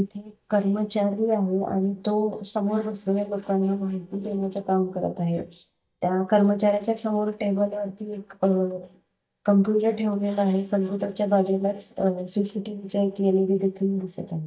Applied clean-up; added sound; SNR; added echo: neural mask model DeepFilterNet 3.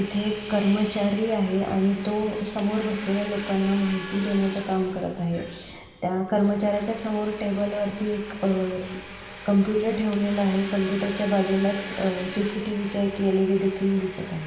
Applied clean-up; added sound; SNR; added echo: none; Domestic sounds, home sounds; 15 dB; reverberation time 1.4 s.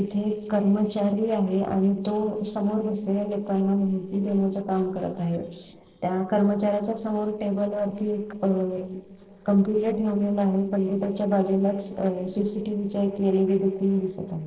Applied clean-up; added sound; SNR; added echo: neural separator model SepFormer DNS4.